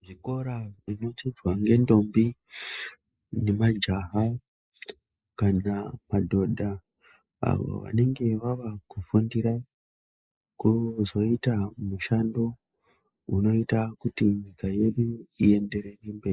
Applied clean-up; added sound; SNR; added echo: neural mask model Resemble Enhance denoiser.